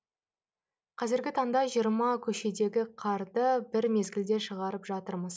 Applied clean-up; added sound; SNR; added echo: none; none; none; none.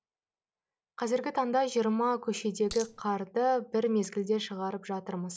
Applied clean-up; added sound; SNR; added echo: none; Coin (dropping); 12 dB; none.